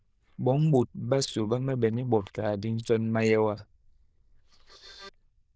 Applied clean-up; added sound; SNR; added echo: neural diffusion model UNIVERSE++.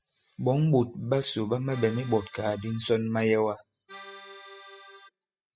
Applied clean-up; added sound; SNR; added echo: classical method spectral subtraction.